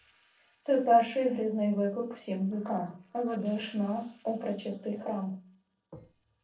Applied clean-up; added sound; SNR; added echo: neural separator model SepFormer DNS4.